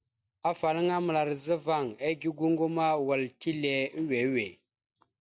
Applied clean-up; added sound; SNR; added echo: none; none; none; none.